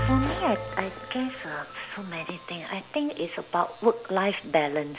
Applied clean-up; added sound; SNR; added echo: none; Bell; 7 dB; none.